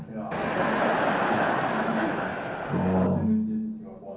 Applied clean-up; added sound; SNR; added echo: none; Crowd; -3 dB; reverberation time 0.6 s.